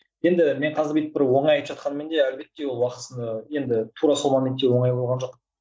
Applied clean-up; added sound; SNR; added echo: none; none; none; none.